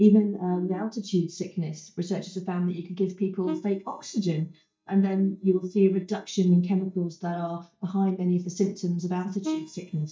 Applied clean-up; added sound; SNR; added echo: neural mask model DeepFilterNet 3.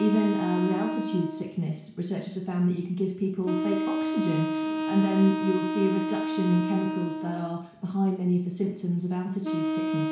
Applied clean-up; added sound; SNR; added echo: none; Wind instrument, woodwind instrument; 4 dB; reverberation time 0.6 s.